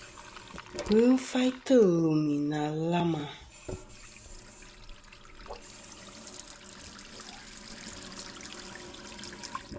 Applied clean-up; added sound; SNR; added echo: none; Sink (filling or washing) / Water tap, faucet; 14 dB; none.